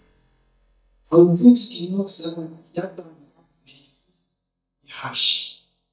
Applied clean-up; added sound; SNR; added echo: neural mask model DeepFilterNet 3.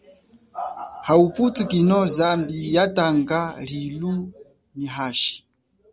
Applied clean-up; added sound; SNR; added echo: none; none; none; none.